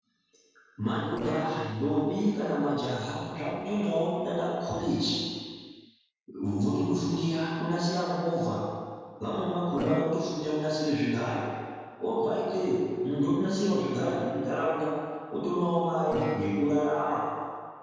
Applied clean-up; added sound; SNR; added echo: neural separator model SepFormer DNS4.